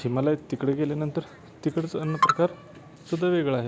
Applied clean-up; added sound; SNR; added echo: none; none; none; none.